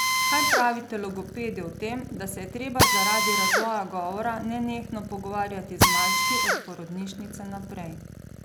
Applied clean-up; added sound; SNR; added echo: none; Drill; -4 dB; none.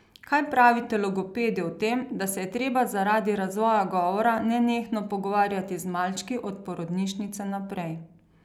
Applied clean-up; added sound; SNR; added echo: none; none; none; none.